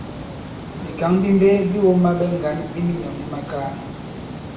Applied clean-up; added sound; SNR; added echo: none; Water; 11 dB; reverberation time 0.8 s.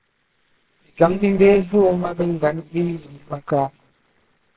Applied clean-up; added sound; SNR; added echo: neural separator model SepFormer WHAMR!.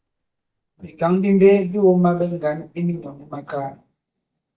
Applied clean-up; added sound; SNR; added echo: neural mask model DeepFilterNet 3.